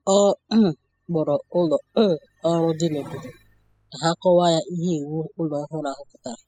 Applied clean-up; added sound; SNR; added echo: classical method spectral subtraction.